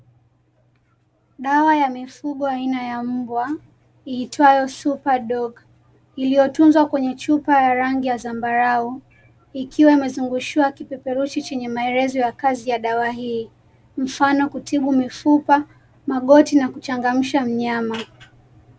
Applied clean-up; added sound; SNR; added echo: none; none; none; none.